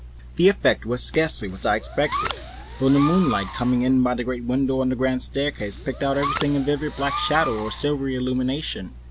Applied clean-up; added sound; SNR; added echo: none; Fireworks; 9 dB; none.